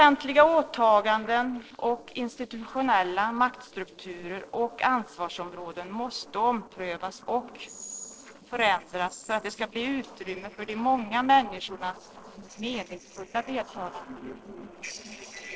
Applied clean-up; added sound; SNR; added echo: neural separator model SepFormer DNS4.